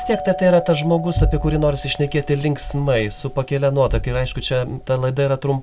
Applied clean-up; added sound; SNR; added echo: none; Doorbell; 16 dB; none.